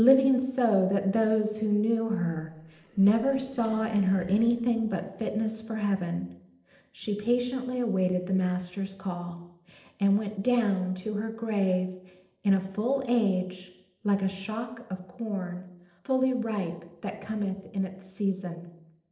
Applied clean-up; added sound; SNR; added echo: neural separator model SepFormer DNS4.